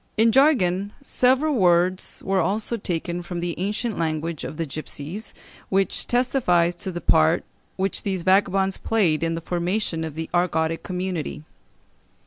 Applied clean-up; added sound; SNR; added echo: none; none; none; none.